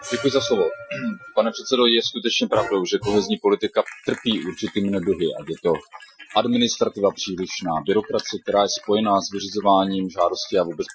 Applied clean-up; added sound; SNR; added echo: classical method Wiener filter.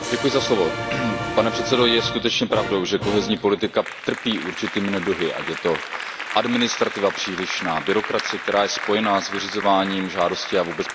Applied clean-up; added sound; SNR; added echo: none; Applause; 7 dB; none.